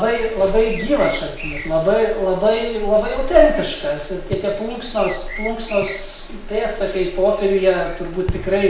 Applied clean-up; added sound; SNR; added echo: none; Fireworks + Bird; 16 dB; none.